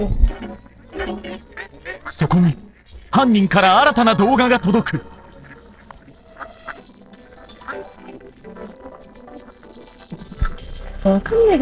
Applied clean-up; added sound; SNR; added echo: neural separator model SepFormer DNS4.